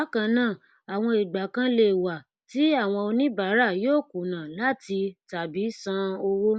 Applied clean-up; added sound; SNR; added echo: none; none; none; none.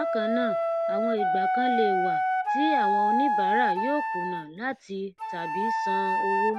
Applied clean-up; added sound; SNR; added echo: none; Wind instrument, woodwind instrument; -5 dB; none.